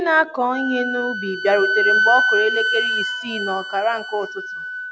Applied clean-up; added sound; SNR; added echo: none; Wind instrument, woodwind instrument; 0 dB; none.